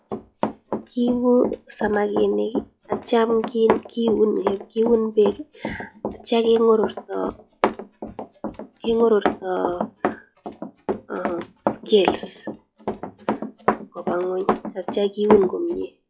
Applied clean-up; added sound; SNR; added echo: classical method log-MMSE.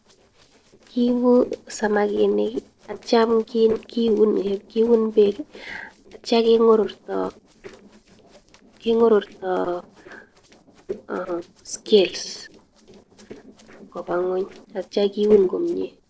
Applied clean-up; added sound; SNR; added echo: neural separator model SepFormer DNS4.